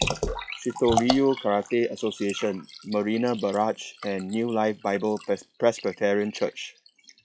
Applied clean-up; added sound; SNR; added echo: classical method log-MMSE.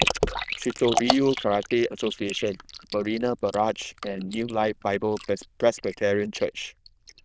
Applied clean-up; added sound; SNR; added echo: neural diffusion model UNIVERSE++.